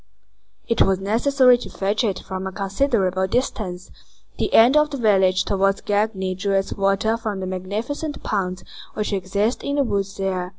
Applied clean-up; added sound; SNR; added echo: none; none; none; none.